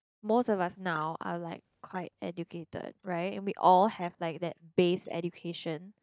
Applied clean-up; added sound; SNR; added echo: neural mask model DeepFilterNet 3.